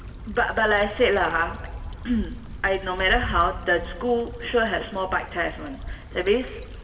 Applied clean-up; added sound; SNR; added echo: none; Stream / Trickle, dribble / Traffic noise, roadway noise; 10 dB; reverberation time 1.5 s.